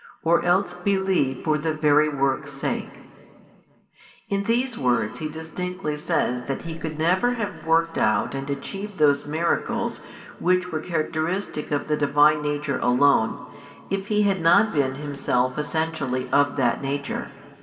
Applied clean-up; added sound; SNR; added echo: none; none; none; reverberation time 2.3 s.